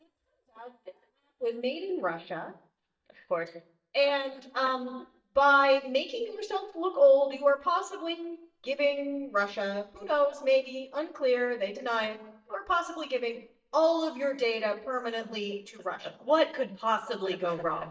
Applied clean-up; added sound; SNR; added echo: neural mask model DeepFilterNet 3.